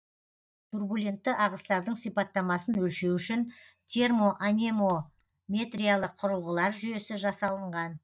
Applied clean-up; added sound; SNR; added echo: neural mask model DeepFilterNet 3.